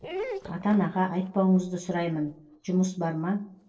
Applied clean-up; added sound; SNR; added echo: neural separator model SepFormer DNS4.